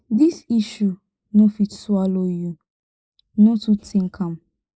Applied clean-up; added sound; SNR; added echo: neural mask model Resemble Enhance denoiser.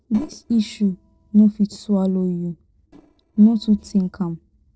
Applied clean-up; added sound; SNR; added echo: neural separator model SepFormer DNS4.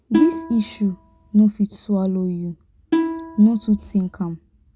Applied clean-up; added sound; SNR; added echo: none; Plucked string instrument; 5 dB; none.